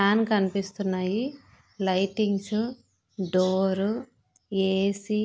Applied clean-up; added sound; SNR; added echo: none; none; none; none.